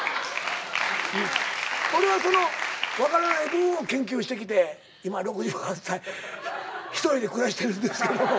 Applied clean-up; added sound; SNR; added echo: none; none; none; none.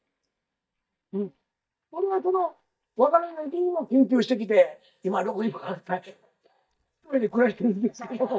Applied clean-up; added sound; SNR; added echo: neural mask model DeepFilterNet 3.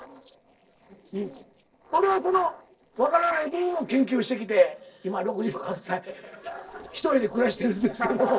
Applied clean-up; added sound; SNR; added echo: neural separator model SepFormer DNS4.